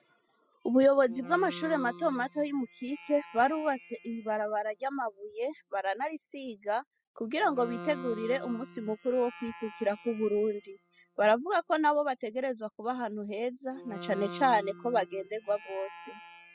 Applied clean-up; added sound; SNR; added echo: classical method spectral subtraction.